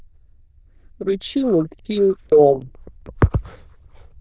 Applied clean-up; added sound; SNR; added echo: neural diffusion model UNIVERSE++.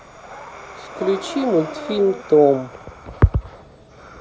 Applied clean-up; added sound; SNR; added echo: none; Breathing; 14 dB; none.